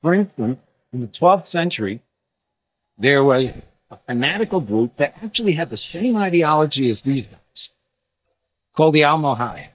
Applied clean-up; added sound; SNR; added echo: neural mask model DeepFilterNet 3.